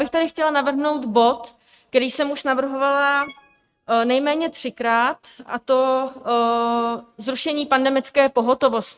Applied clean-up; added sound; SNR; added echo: neural mask model RNNoise.